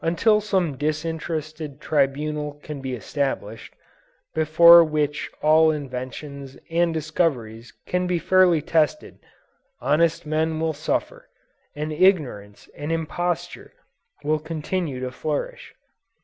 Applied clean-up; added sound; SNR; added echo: none; none; none; none.